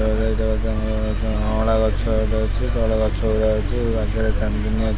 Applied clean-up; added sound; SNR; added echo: none; Mechanical fan; -3 dB; none.